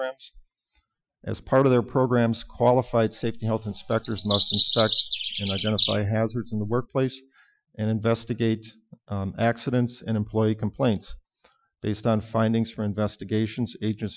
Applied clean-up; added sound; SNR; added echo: classical method Wiener filter.